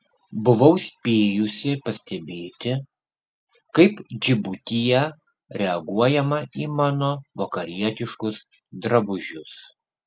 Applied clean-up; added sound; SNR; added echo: none; none; none; none.